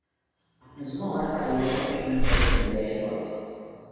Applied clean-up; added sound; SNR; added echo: none; Breathing; -4 dB; reverberation time 2.1 s.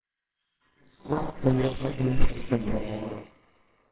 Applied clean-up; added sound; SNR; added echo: neural separator model SepFormer WHAMR!.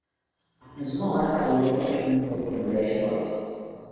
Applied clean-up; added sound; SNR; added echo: neural separator model SepFormer DNS4.